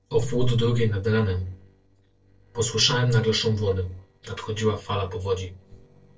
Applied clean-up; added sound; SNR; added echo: neural separator model SepFormer DNS4.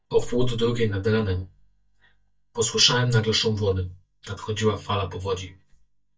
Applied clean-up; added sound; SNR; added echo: neural mask model DeepFilterNet 3.